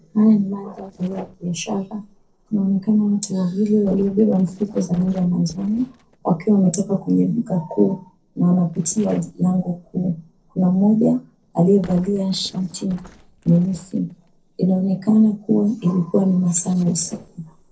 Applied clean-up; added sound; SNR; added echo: neural separator model SepFormer DNS4.